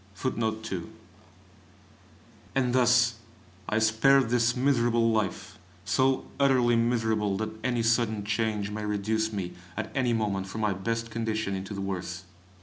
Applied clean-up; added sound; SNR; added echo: none; none; none; none.